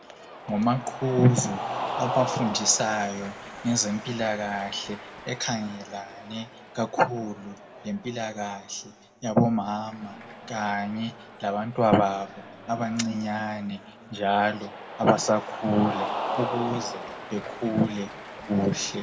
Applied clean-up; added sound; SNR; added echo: none; Cheering; 10 dB; reverberation time 1.9 s.